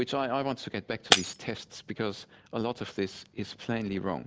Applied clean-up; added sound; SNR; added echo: none; Shatter; 1 dB; none.